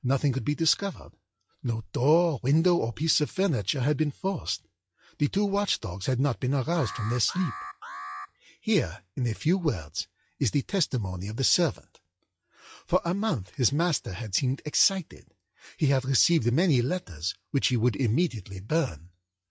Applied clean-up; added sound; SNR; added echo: classical method log-MMSE.